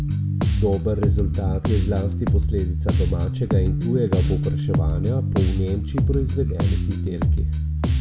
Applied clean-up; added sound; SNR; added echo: none; Bass guitar; -4 dB; none.